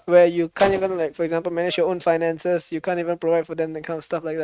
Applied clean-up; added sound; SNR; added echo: neural mask model RNNoise.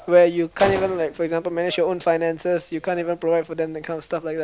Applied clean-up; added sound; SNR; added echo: none; Gunshot, gunfire; 16 dB; none.